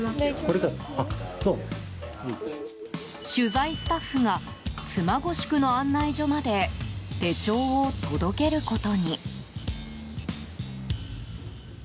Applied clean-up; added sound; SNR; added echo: none; none; none; none.